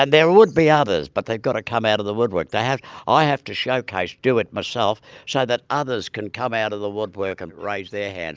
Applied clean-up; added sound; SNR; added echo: none; none; none; none.